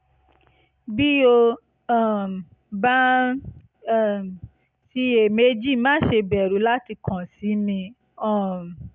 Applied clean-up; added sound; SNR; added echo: none; none; none; none.